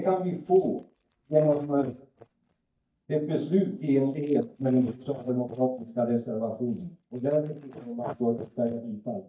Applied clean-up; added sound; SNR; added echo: neural mask model DeepFilterNet 3.